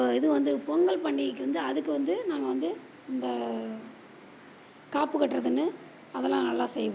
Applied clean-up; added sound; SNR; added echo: none; none; none; none.